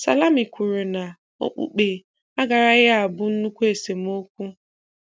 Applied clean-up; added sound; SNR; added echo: none; none; none; none.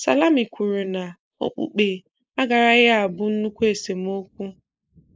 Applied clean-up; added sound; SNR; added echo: neural mask model Resemble Enhance denoiser.